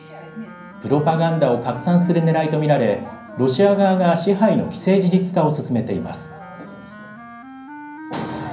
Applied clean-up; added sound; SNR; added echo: none; Wind instrument, woodwind instrument; 18 dB; reverberation time 0.6 s.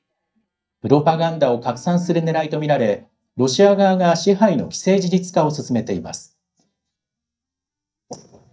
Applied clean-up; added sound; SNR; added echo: neural mask model DeepFilterNet 3.